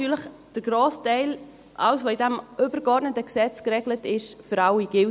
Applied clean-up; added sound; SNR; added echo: none; none; none; none.